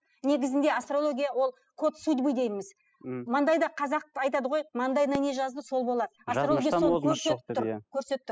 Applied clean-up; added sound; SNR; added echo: classical method spectral subtraction.